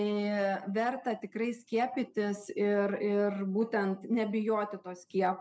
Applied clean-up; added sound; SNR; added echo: none; none; none; none.